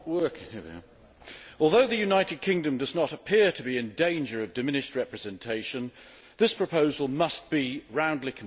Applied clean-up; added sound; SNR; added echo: none; none; none; none.